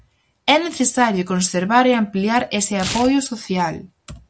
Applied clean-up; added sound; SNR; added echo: none; Tearing; 17 dB; none.